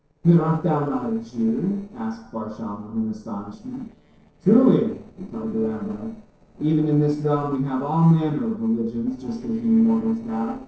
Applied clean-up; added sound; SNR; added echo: neural separator model SepFormer DNS4.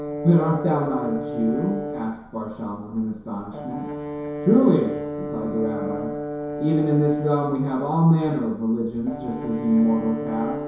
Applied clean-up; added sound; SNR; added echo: none; Brass instrument; 8 dB; reverberation time 0.7 s.